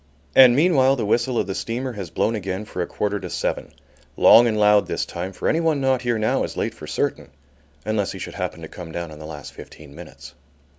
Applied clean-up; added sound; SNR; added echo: none; none; none; none.